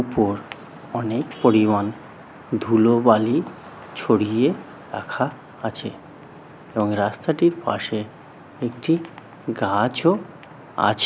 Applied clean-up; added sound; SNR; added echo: none; Traffic noise, roadway noise / Vehicle horn, car horn, honking; 19 dB; none.